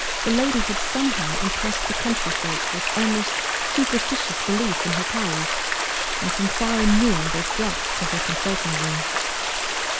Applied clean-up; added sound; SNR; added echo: none; Stream; -2 dB; none.